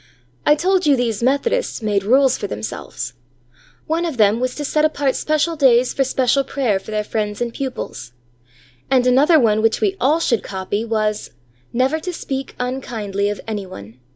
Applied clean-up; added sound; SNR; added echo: none; none; none; none.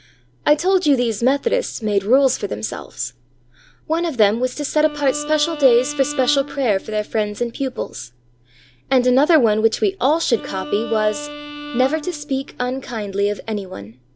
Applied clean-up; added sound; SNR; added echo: none; Bowed string instrument; 14 dB; none.